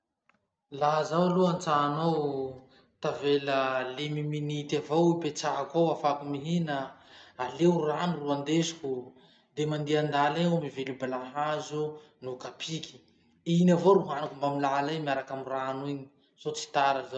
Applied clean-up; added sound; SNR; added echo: none; none; none; none.